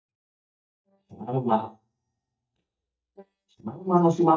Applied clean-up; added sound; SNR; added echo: neural mask model DeepFilterNet 3.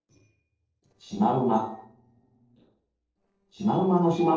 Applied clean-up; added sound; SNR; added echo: neural separator model SepFormer DNS4.